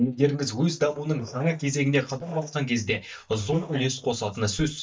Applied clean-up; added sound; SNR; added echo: neural mask model DeepFilterNet 3.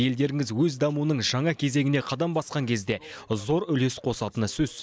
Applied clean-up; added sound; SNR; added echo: none; none; none; none.